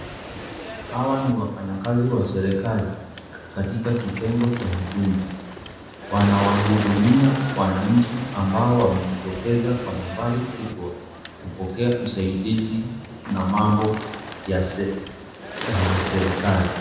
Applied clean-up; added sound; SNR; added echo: none; Bird; 10 dB; reverberation time 1.0 s.